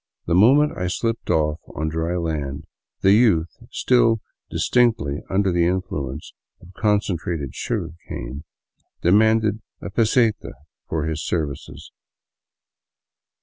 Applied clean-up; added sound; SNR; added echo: none; none; none; none.